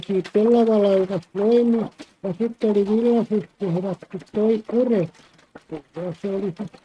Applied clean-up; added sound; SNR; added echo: neural mask model RNNoise.